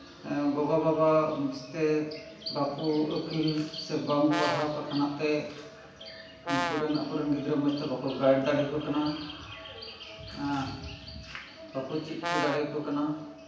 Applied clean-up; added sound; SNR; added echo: none; Brass instrument; 4 dB; reverberation time 0.9 s.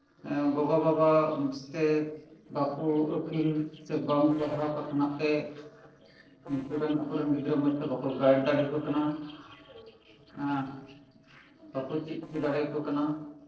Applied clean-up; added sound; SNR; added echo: neural separator model SepFormer DNS4.